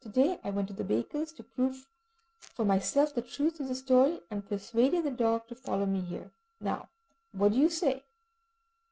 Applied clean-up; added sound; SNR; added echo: none; none; none; none.